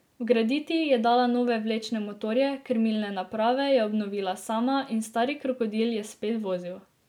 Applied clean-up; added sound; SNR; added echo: none; none; none; none.